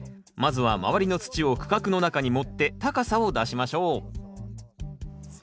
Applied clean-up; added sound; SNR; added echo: none; none; none; none.